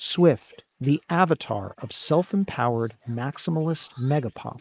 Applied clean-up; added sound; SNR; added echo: neural mask model Resemble Enhance denoiser.